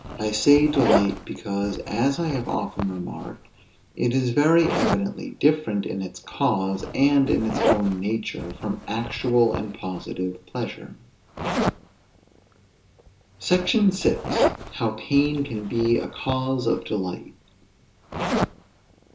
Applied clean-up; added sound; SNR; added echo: none; Zipper (clothing); 6 dB; reverberation time 0.2 s.